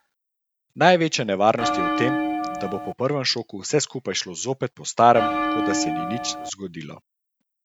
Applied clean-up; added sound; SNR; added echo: none; Bell; 1 dB; none.